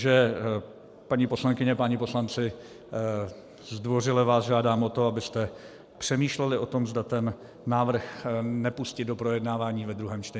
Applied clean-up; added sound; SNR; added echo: none; none; none; none.